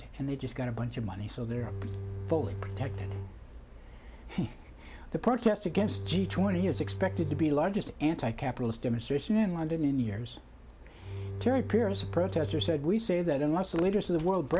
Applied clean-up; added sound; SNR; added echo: none; Bowed string instrument; 7 dB; none.